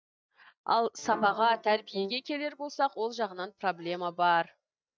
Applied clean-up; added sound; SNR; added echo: neural mask model DeepFilterNet 3.